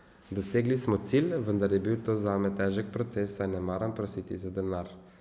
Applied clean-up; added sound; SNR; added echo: none; none; none; none.